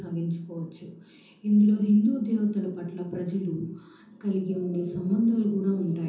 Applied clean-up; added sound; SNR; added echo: none; none; none; reverberation time 0.6 s.